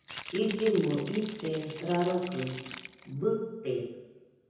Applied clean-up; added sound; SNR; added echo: none; Rattle (instrument); 15 dB; reverberation time 0.9 s.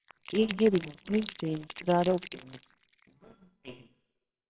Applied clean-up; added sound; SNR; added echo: neural separator model SepFormer WHAMR!.